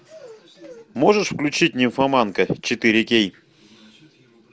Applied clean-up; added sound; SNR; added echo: none; none; none; none.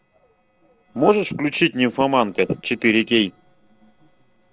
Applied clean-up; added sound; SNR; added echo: neural separator model SepFormer DNS4.